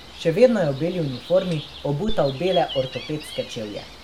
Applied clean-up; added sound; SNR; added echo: none; Gull, seagull; 11 dB; none.